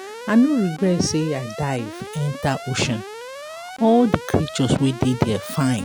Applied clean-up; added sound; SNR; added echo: none; Alarm; 14 dB; none.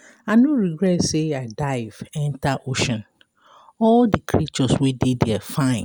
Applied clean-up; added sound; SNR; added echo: none; none; none; none.